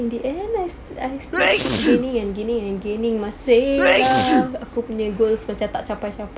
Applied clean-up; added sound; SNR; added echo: none; Sneeze; 0 dB; none.